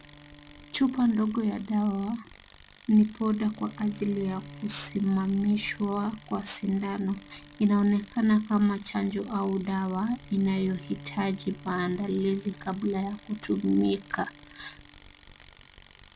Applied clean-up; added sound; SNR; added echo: none; Bowed string instrument + Tools; 19 dB; none.